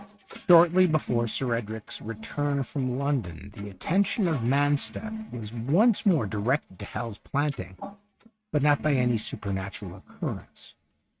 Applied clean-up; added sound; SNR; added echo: neural mask model RNNoise.